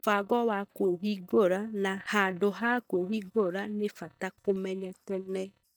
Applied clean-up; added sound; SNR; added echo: neural mask model DeepFilterNet 3.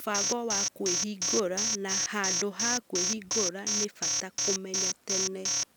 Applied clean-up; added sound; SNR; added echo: none; Alarm; -3 dB; none.